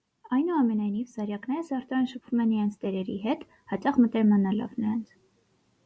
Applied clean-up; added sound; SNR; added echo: none; none; none; none.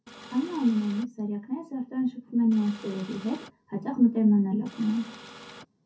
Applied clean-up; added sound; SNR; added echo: none; Printer; 18 dB; reverberation time 0.3 s.